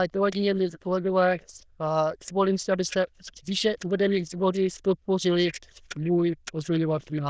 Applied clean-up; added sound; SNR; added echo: neural diffusion model UNIVERSE++.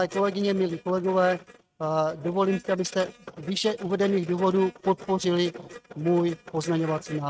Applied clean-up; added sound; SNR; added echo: neural mask model RNNoise.